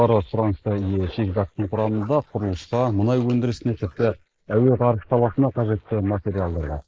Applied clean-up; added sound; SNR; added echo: neural mask model Resemble Enhance denoiser.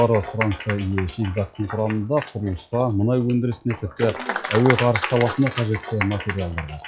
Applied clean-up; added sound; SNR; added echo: classical method log-MMSE.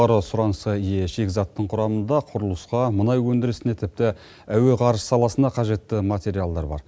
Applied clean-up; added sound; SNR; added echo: none; none; none; none.